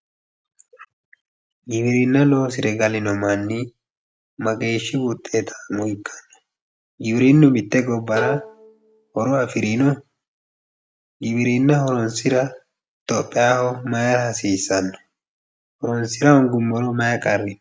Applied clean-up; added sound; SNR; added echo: none; Bowed string instrument; 10 dB; none.